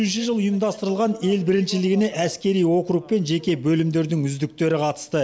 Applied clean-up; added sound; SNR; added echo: none; none; none; none.